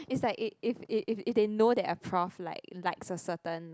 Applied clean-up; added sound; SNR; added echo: none; none; none; none.